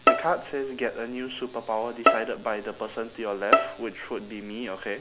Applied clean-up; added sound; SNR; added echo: none; Bowed string instrument; -3 dB; none.